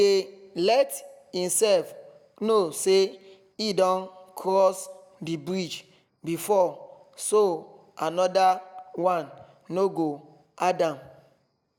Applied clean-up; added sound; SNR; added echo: none; none; none; none.